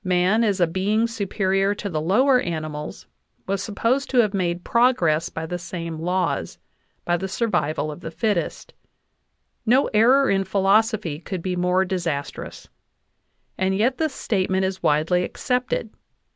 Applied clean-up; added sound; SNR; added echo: none; none; none; none.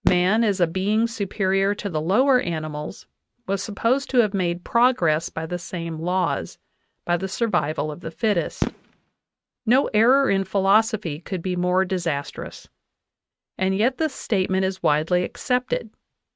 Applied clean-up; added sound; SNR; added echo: neural mask model RNNoise.